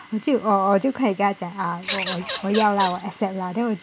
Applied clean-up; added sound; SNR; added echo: none; Bird vocalization, bird call, bird song / Fowl; 8 dB; none.